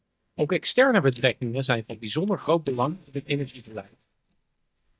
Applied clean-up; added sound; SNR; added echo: neural mask model DeepFilterNet 3.